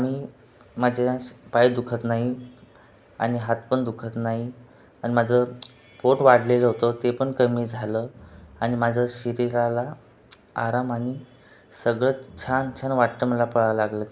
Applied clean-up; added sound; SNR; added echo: none; none; none; none.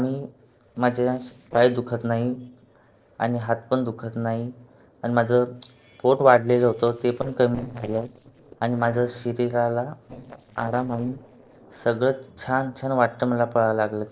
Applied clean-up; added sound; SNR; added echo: neural separator model SepFormer DNS4.